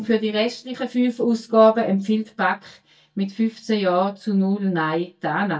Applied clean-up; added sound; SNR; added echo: neural mask model DeepFilterNet 3.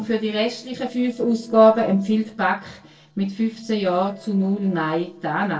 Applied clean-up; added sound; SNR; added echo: neural separator model SepFormer DNS4.